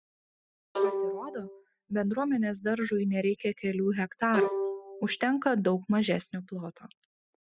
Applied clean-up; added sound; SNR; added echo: classical method spectral subtraction.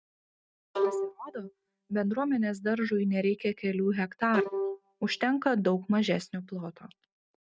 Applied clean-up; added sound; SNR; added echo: neural mask model RNNoise.